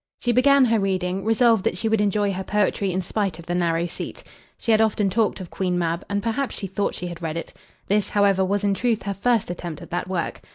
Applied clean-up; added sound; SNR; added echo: none; none; none; none.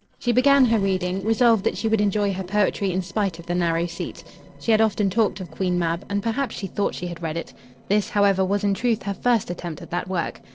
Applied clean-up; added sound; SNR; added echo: neural separator model SepFormer DNS4.